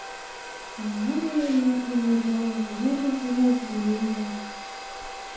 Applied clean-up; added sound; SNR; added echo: none; Domestic sounds, home sounds; 12 dB; reverberation time 0.7 s.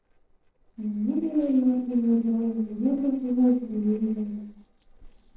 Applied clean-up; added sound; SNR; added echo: neural separator model SepFormer DNS4.